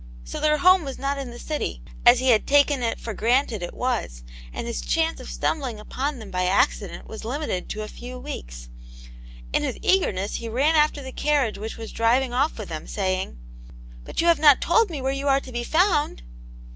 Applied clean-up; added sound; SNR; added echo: none; none; none; none.